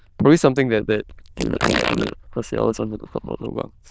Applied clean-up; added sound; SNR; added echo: neural diffusion model UNIVERSE++.